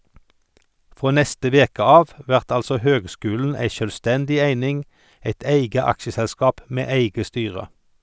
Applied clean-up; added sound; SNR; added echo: none; none; none; none.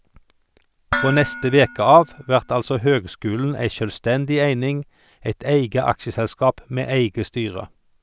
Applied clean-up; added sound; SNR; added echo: none; Dishes, pots, and pans; 9 dB; none.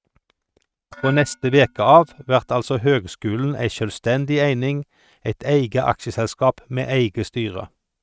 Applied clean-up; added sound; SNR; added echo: neural mask model RNNoise.